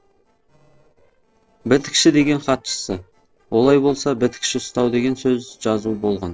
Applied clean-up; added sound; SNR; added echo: neural separator model SepFormer DNS4.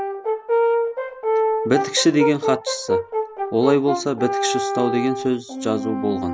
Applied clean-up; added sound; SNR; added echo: none; Brass instrument; 0 dB; none.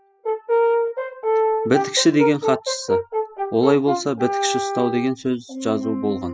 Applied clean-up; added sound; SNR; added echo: classical method spectral subtraction.